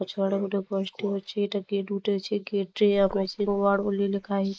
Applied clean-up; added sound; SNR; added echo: neural mask model Resemble Enhance denoiser.